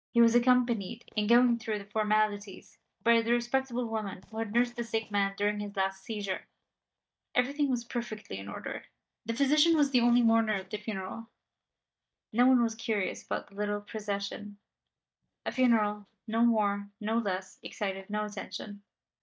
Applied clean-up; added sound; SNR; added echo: neural mask model DeepFilterNet 3.